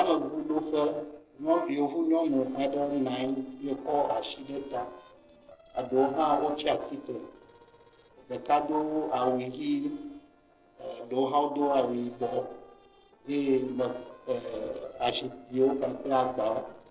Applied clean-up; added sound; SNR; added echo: neural separator model SepFormer DNS4.